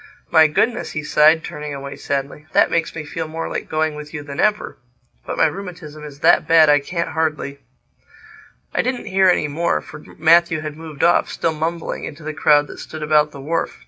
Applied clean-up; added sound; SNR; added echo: none; none; none; none.